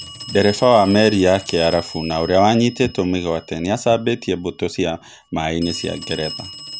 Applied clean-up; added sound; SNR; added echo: none; Telephone; 16 dB; none.